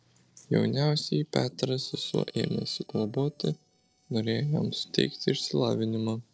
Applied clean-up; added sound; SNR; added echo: neural separator model SepFormer DNS4.